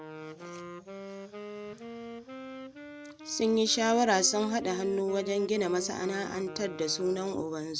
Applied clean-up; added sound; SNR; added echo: none; Wind instrument, woodwind instrument; 13 dB; none.